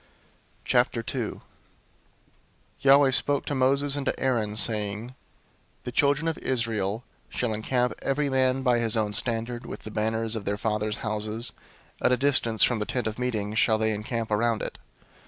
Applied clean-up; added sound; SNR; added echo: none; none; none; none.